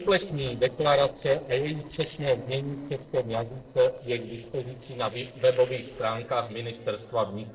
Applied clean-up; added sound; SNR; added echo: neural separator model SepFormer DNS4.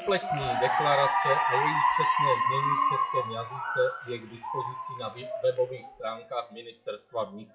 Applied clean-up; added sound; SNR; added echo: classical method WPE with log-MMSE.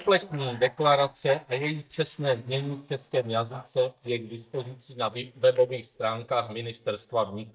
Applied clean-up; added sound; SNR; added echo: neural mask model DeepFilterNet 3.